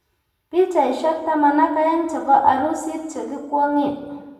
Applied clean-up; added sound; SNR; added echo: none; none; none; reverberation time 1.0 s.